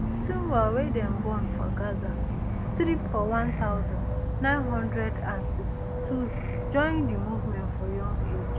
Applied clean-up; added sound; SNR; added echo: none; Insect / Frog; -2 dB; none.